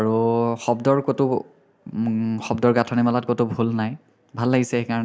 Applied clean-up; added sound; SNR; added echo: none; none; none; none.